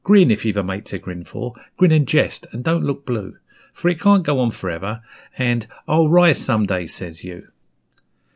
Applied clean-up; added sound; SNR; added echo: none; none; none; none.